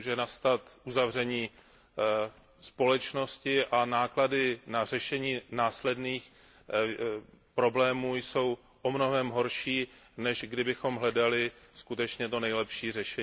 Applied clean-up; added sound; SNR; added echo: none; none; none; none.